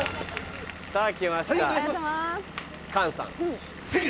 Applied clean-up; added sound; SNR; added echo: none; Engine / Vehicle; 14 dB; none.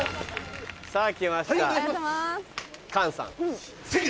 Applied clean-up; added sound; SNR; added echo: none; none; none; none.